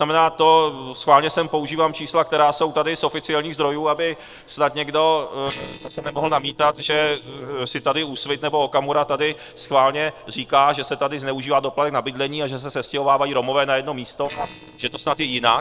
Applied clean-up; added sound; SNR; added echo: neural separator model SepFormer DNS4.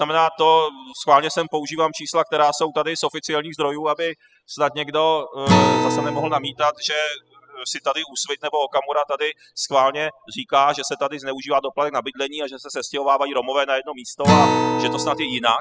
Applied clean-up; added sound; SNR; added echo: classical method spectral subtraction.